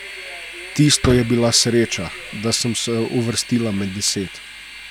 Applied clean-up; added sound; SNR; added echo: none; Fireworks + Train; 12 dB; none.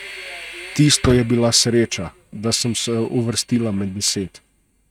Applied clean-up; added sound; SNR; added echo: neural mask model RNNoise.